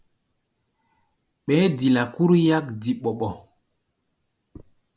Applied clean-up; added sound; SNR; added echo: none; none; none; none.